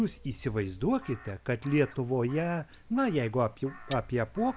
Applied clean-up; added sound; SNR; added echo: none; Crow + Hammer; 19 dB; none.